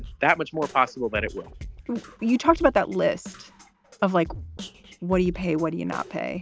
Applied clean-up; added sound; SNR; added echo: none; Drum kit; 15 dB; none.